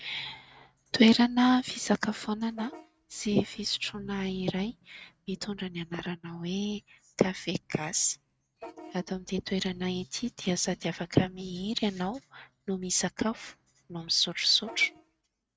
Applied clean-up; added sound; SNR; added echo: neural mask model RNNoise.